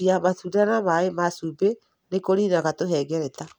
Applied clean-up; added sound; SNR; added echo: none; none; none; none.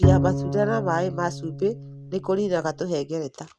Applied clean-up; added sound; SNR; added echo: none; Bowed string instrument; 0 dB; none.